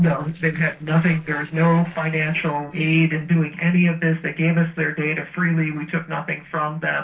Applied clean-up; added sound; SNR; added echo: neural separator model SepFormer DNS4.